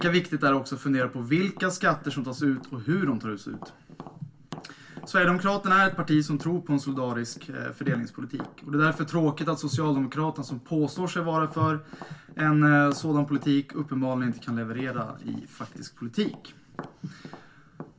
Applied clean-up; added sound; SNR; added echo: none; Tap; 20 dB; reverberation time 0.2 s.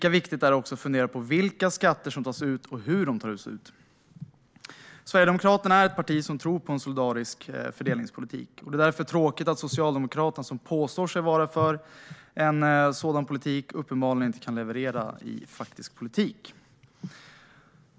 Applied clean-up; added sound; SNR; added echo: none; none; none; none.